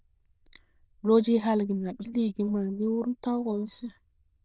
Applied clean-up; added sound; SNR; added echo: neural diffusion model UNIVERSE++.